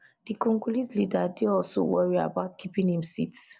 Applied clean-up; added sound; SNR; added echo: none; none; none; none.